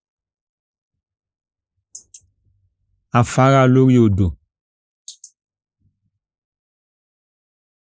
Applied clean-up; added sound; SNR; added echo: neural mask model Resemble Enhance denoiser.